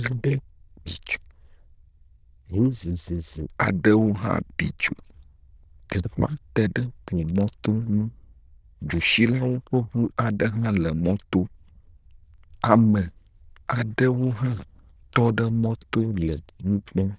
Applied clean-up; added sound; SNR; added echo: neural diffusion model UNIVERSE++.